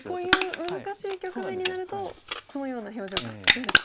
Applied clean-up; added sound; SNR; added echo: none; Crushing; -5 dB; none.